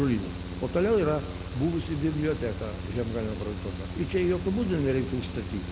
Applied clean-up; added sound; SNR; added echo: none; Mechanical fan; 7 dB; none.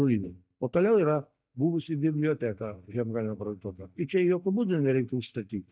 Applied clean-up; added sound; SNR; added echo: neural mask model DeepFilterNet 3.